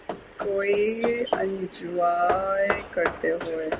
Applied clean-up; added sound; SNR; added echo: none; Hammer / Wood; 7 dB; none.